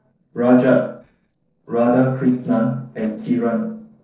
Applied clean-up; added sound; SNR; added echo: neural separator model SepFormer DNS4.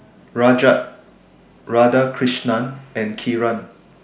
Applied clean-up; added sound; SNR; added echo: none; none; none; none.